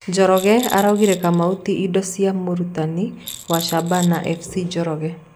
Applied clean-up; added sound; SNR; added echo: none; Rattle; 16 dB; none.